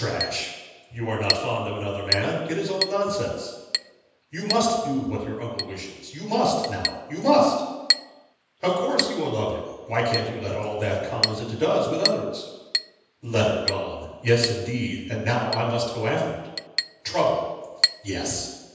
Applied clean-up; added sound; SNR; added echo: none; Chink, clink; 7 dB; reverberation time 1.1 s.